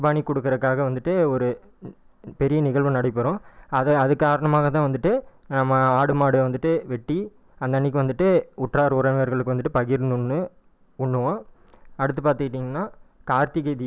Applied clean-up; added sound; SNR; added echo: none; none; none; none.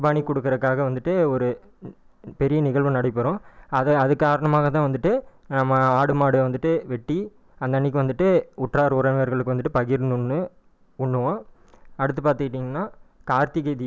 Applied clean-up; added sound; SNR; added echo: none; Brass instrument; 19 dB; none.